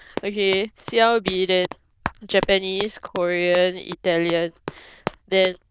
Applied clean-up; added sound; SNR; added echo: neural diffusion model UNIVERSE++.